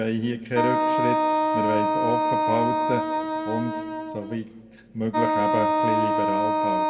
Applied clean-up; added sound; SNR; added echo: none; Wind instrument, woodwind instrument; -5 dB; reverberation time 1.1 s.